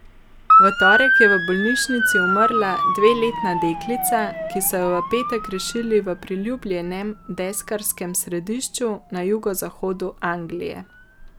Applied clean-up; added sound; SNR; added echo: none; Motor vehicle (road) / Siren; -1 dB; none.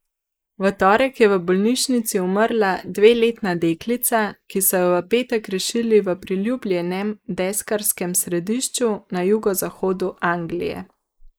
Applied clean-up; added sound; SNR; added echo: neural mask model Resemble Enhance denoiser.